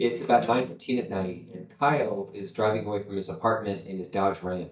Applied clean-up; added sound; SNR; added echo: neural mask model DeepFilterNet 3.